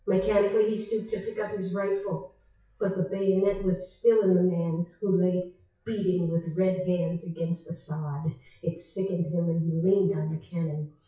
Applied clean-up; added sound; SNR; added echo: classical method WPE with log-MMSE.